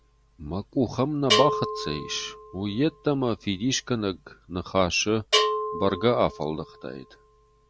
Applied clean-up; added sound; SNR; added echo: none; Bell; 5 dB; none.